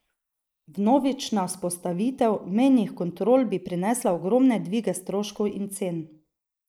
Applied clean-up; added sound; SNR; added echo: neural mask model Resemble Enhance denoiser.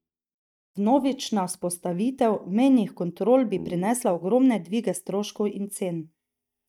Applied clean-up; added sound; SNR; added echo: neural mask model DeepFilterNet 3.